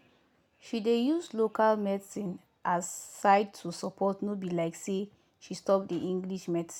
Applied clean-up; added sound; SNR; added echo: none; none; none; none.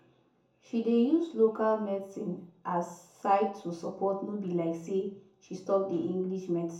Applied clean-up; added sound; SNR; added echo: none; none; none; reverberation time 0.6 s.